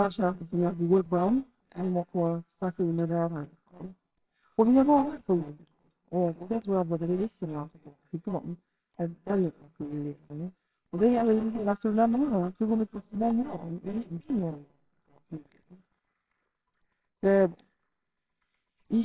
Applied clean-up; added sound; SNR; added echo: neural separator model SepFormer WHAMR!.